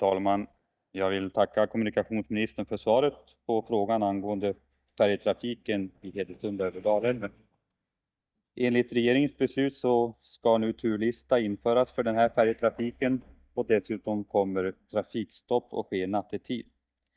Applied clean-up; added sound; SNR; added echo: neural mask model DeepFilterNet 3.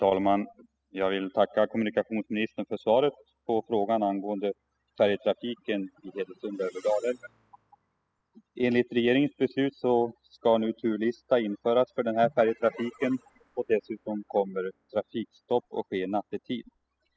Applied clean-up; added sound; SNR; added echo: classical method spectral subtraction.